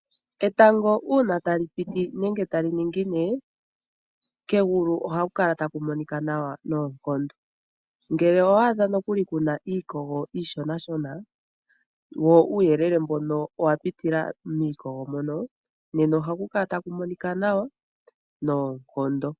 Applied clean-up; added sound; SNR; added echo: none; none; none; none.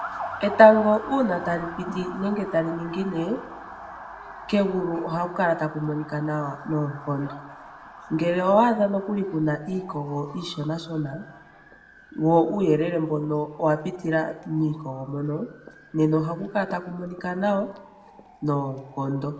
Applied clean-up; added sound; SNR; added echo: none; Motor vehicle (road) / Siren; 16 dB; reverberation time 0.7 s.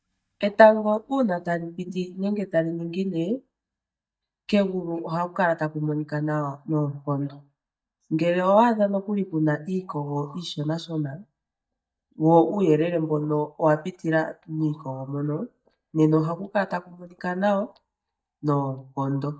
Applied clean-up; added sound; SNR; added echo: neural mask model DeepFilterNet 3.